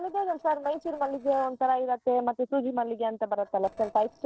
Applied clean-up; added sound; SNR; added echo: neural separator model SepFormer DNS4.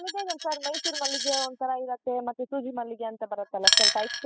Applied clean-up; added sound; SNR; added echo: classical method spectral subtraction.